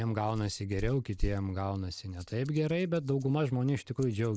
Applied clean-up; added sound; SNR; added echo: none; Rattle; 11 dB; none.